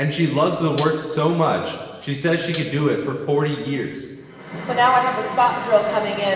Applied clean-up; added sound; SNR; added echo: none; Tambourine; -1 dB; reverberation time 1.4 s.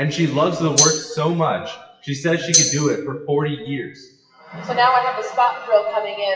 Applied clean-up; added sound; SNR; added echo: classical method WPE with log-MMSE.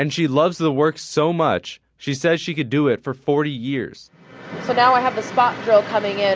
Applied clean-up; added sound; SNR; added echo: none; none; none; none.